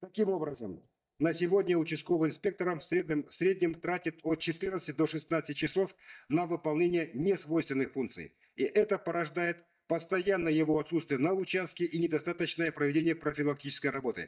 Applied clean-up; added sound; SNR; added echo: neural mask model DeepFilterNet 3.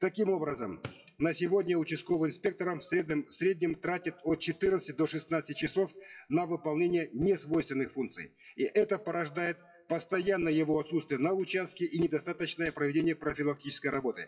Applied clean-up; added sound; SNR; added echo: classical method WPE with log-MMSE.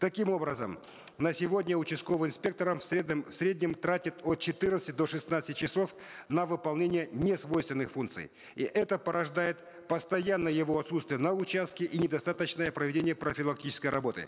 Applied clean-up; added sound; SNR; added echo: none; none; none; none.